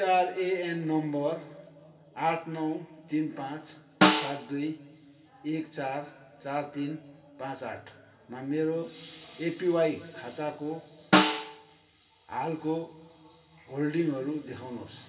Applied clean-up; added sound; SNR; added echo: none; Snare drum; -2 dB; reverberation time 2.7 s.